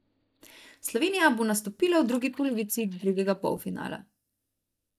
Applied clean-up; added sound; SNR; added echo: neural mask model DeepFilterNet 3.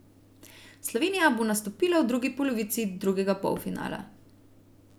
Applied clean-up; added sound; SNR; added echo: none; none; none; none.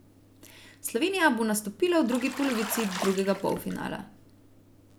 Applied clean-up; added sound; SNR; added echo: none; Bathtub (filling or washing); 10 dB; none.